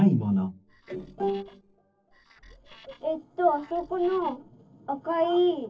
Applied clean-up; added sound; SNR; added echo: neural separator model SepFormer DNS4.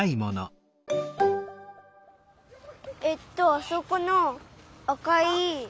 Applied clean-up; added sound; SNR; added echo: none; none; none; none.